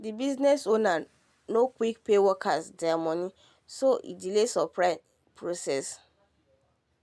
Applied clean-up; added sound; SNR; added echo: none; none; none; none.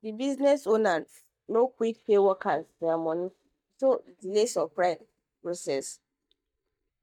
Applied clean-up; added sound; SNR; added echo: neural mask model DeepFilterNet 3.